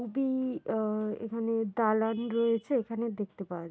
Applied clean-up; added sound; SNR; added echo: none; none; none; none.